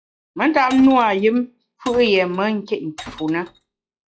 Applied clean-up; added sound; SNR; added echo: classical method log-MMSE.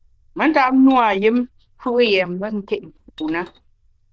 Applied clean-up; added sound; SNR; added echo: neural diffusion model UNIVERSE++.